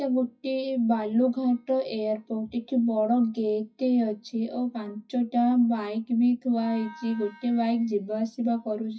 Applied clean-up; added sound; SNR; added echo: classical method WPE with log-MMSE.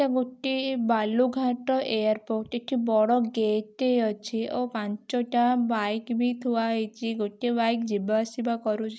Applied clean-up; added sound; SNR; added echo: none; none; none; none.